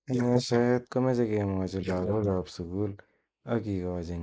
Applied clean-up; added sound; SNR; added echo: neural mask model Resemble Enhance denoiser.